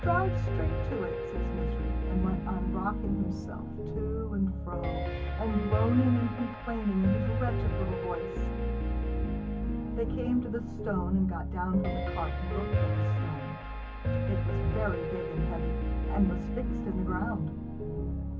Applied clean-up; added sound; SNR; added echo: none; Piano; -3 dB; reverberation time 0.3 s.